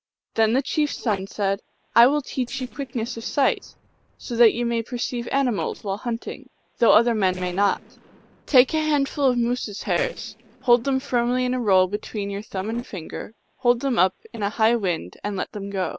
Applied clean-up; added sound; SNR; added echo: neural separator model SepFormer DNS4.